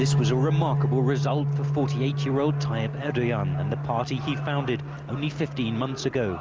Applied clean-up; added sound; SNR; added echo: none; none; none; none.